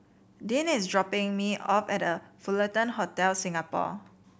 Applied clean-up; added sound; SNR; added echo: none; none; none; none.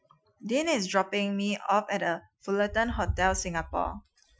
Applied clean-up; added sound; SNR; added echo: classical method Wiener filter.